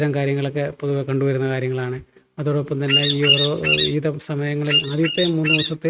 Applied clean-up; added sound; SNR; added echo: neural mask model RNNoise.